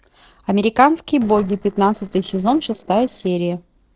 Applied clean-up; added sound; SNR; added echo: neural separator model SepFormer DNS4.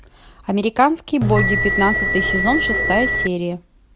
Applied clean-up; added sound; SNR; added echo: none; Bell; -1 dB; none.